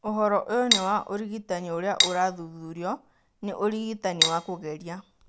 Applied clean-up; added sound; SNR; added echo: none; Cutlery, silverware; -1 dB; none.